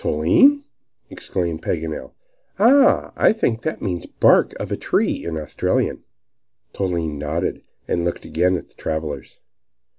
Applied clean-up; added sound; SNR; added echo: none; none; none; none.